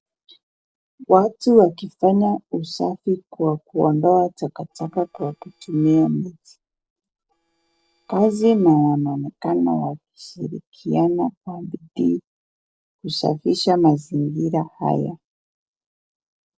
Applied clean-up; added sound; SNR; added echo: neural separator model SepFormer DNS4.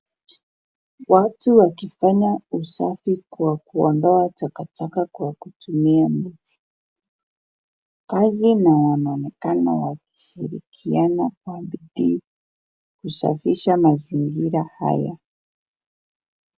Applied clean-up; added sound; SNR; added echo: none; none; none; none.